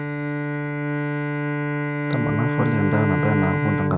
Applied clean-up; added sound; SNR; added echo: none; Bowed string instrument; -2 dB; none.